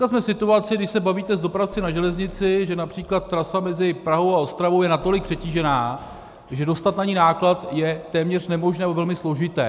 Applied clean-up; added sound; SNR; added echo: none; Alarm; 17 dB; none.